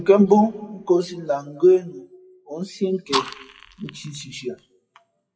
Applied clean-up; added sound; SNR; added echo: classical method WPE with log-MMSE.